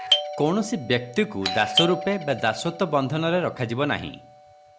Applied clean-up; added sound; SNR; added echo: none; Doorbell; 5 dB; none.